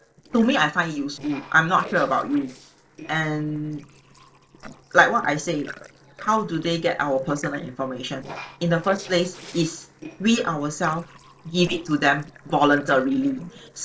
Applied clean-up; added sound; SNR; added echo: neural separator model SepFormer DNS4.